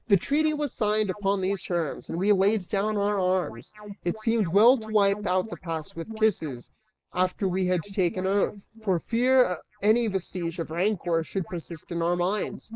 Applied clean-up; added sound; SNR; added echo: neural mask model Resemble Enhance denoiser.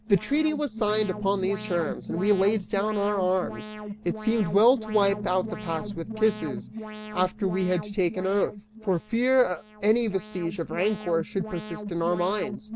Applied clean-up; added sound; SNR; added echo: none; Alarm + Electric guitar / Strum; 11 dB; none.